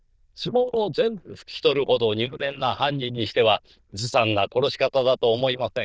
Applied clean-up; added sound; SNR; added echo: neural diffusion model UNIVERSE++.